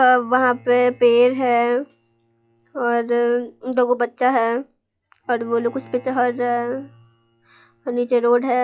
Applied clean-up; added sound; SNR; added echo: classical method log-MMSE.